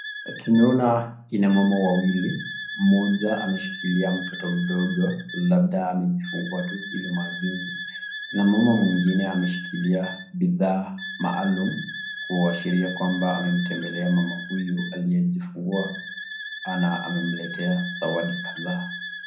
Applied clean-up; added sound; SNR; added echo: none; Wind instrument, woodwind instrument; 11 dB; reverberation time 0.6 s.